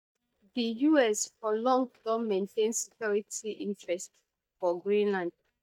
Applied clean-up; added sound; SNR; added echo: neural mask model DeepFilterNet 3.